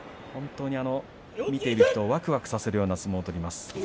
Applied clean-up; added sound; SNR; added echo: none; none; none; none.